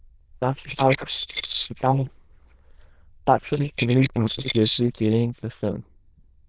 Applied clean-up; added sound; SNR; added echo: neural diffusion model UNIVERSE++.